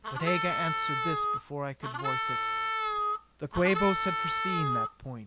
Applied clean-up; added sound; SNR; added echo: none; Harmonica; -2 dB; none.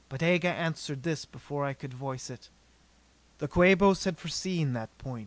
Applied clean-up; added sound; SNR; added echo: none; none; none; none.